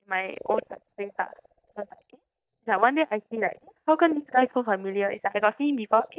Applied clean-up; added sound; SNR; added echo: neural mask model DeepFilterNet 3.